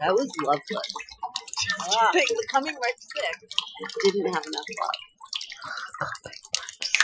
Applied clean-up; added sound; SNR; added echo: classical method Wiener filter.